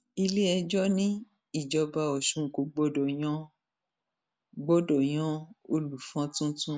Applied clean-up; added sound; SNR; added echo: none; none; none; none.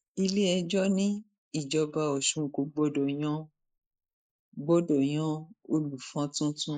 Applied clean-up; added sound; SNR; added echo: neural mask model Resemble Enhance denoiser.